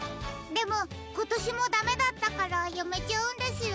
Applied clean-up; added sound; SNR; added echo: none; none; none; none.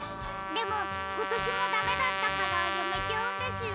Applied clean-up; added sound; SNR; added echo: none; Trumpet; -1 dB; none.